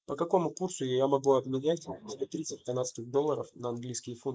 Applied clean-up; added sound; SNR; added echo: neural mask model Resemble Enhance denoiser.